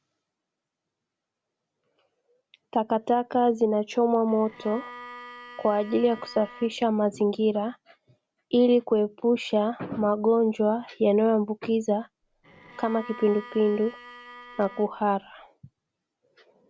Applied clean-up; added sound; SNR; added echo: none; Bowed string instrument; 19 dB; none.